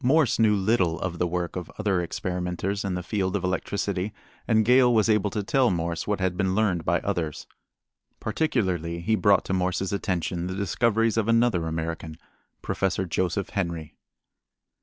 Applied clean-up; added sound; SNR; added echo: none; none; none; none.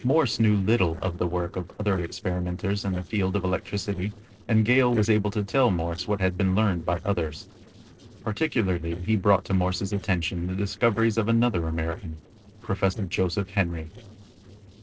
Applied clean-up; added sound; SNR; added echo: neural separator model SepFormer DNS4.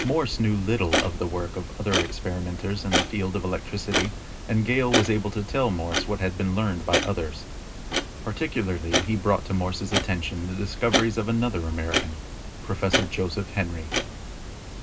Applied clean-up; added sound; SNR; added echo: none; Clock; 3 dB; reverberation time 0.2 s.